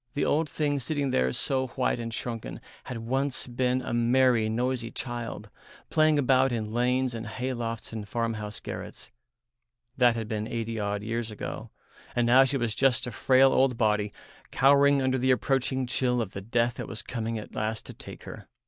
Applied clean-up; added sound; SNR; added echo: none; none; none; none.